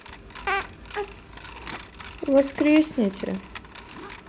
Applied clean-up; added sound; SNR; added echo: none; Coin (dropping); 16 dB; none.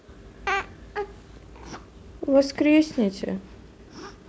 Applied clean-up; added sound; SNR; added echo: none; none; none; none.